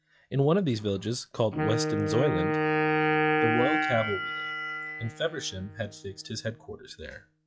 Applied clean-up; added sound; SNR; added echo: classical method log-MMSE.